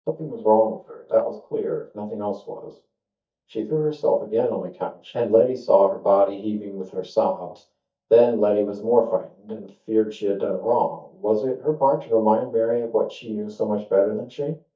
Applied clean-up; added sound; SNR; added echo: neural mask model DeepFilterNet 3.